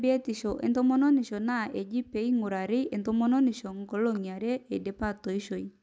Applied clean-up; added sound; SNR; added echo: none; none; none; none.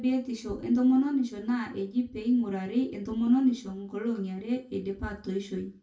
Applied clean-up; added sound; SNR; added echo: none; none; none; reverberation time 0.3 s.